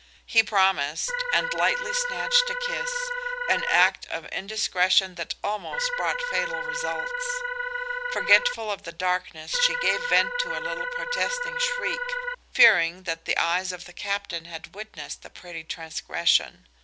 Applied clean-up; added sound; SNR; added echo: none; Organ; 2 dB; none.